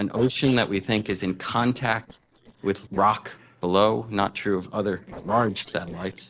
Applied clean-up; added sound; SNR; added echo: neural separator model SepFormer DNS4.